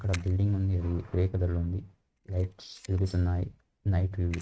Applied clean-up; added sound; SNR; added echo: neural mask model RNNoise.